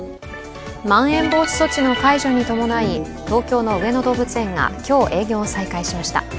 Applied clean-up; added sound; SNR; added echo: none; none; none; none.